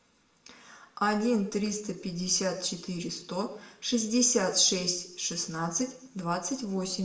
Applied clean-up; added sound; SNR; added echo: none; none; none; reverberation time 0.6 s.